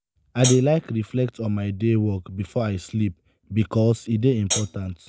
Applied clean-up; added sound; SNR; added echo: none; Hi-hat; 4 dB; none.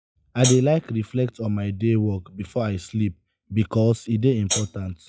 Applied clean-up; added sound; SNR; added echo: classical method log-MMSE.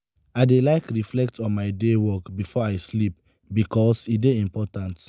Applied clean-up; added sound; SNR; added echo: none; none; none; none.